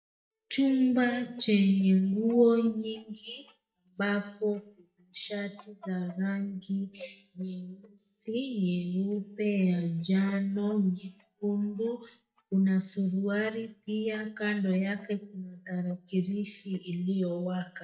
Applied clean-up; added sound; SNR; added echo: neural mask model DeepFilterNet 3.